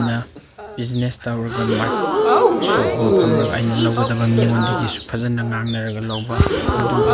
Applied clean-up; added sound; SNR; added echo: none; Crowd / Gasp; -1 dB; none.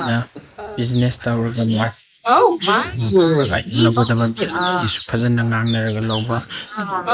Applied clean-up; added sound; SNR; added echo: neural mask model Resemble Enhance denoiser.